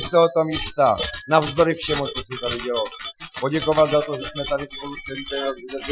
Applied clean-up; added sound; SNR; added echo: classical method Wiener filter.